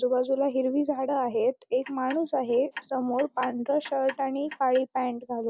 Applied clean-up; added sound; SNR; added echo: neural mask model Resemble Enhance denoiser.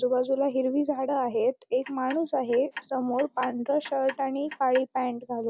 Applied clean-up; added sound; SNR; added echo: none; Clock; 17 dB; none.